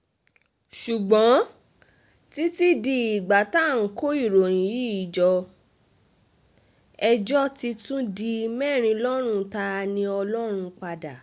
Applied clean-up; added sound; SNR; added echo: none; none; none; none.